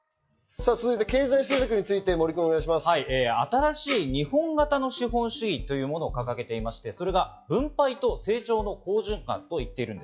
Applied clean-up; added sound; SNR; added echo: classical method log-MMSE.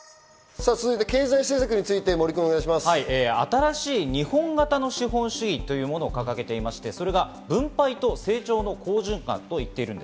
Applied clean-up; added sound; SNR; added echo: none; none; none; none.